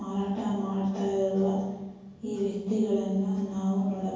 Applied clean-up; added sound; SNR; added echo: none; none; none; reverberation time 1.3 s.